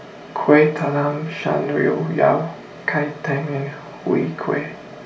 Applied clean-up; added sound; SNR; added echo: none; none; none; reverberation time 0.2 s.